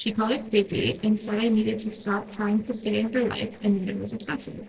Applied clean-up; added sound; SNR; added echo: neural separator model SepFormer DNS4.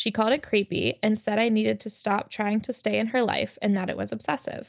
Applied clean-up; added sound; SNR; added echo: none; none; none; none.